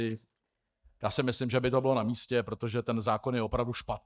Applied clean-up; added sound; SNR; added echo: neural mask model DeepFilterNet 3.